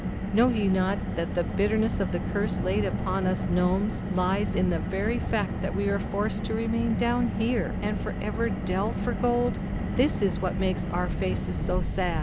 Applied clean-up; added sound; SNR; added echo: none; Car; 1 dB; none.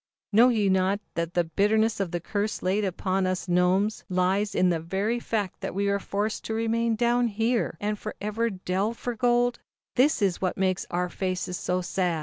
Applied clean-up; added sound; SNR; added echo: none; none; none; none.